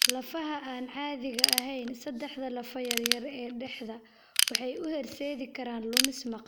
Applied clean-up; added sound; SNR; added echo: none; Ratchet, pawl / Tools; -2 dB; none.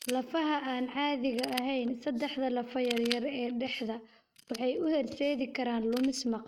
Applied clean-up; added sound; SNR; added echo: neural mask model RNNoise.